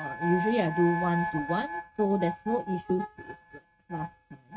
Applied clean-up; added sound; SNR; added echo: neural mask model RNNoise.